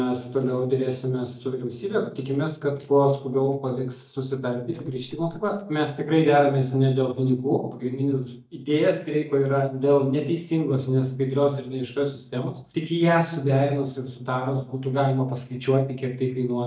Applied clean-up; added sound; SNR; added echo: neural mask model DeepFilterNet 3.